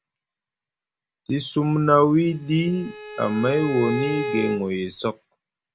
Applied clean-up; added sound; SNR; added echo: none; Bowed string instrument; 8 dB; none.